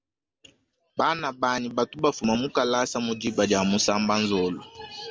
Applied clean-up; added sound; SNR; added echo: none; none; none; none.